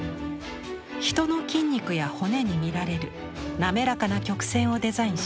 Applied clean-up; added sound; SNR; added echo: none; none; none; none.